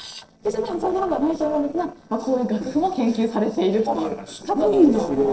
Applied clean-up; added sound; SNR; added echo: neural separator model SepFormer DNS4.